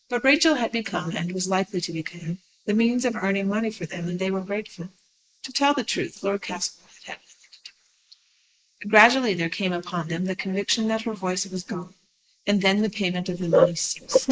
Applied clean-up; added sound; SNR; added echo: neural mask model Resemble Enhance denoiser.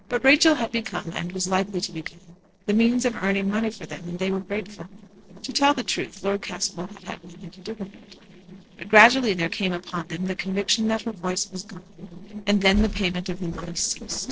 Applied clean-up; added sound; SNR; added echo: neural separator model SepFormer DNS4.